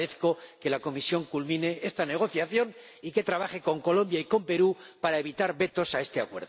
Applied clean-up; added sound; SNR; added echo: none; none; none; none.